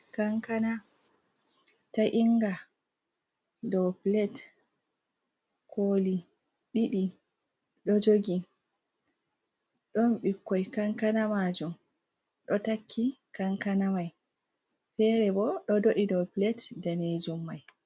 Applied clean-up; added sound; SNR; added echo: none; none; none; none.